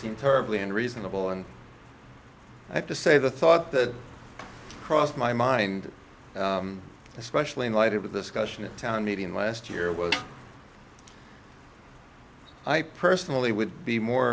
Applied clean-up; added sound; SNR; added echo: none; Snare drum; 6 dB; none.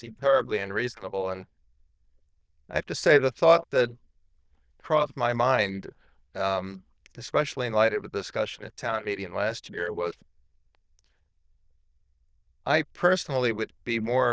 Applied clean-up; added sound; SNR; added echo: neural diffusion model UNIVERSE++.